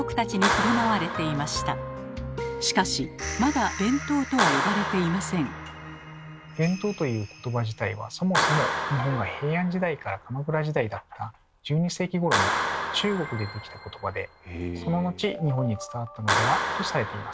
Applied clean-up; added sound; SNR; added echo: none; Clapping; 4 dB; none.